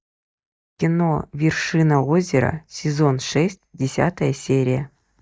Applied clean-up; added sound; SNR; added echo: neural mask model DeepFilterNet 3.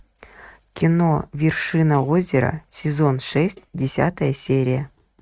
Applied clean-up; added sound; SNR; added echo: neural mask model RNNoise.